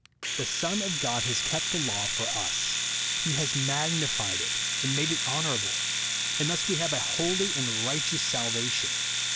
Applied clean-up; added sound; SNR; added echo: none; Domestic sounds, home sounds; -4 dB; none.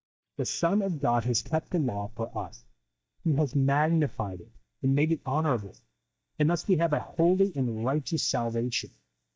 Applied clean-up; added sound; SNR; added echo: neural mask model DeepFilterNet 3.